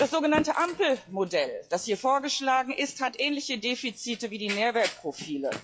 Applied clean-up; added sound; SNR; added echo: classical method log-MMSE.